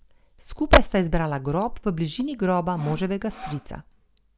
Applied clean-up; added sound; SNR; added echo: none; Sawing; 16 dB; none.